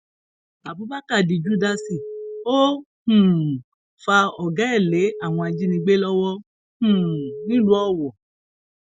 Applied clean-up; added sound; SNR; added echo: none; Telephone; 11 dB; none.